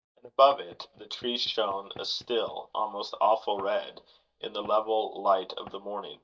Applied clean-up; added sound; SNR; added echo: neural mask model DeepFilterNet 3.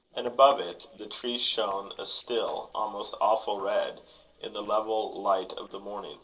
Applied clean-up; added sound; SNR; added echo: neural separator model SepFormer DNS4.